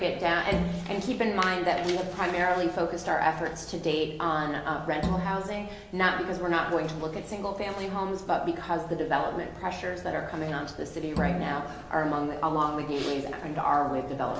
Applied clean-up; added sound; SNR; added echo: none; Bowed string instrument; 6 dB; none.